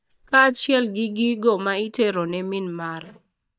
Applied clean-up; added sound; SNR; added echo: neural mask model DeepFilterNet 3.